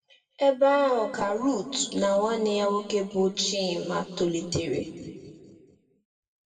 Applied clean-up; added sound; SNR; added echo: none; none; none; reverberation time 2.0 s.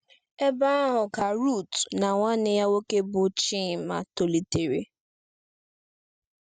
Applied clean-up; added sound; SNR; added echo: none; none; none; none.